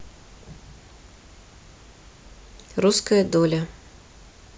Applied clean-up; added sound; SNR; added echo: none; none; none; none.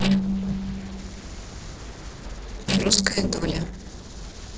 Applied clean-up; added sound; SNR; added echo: neural separator model SepFormer DNS4.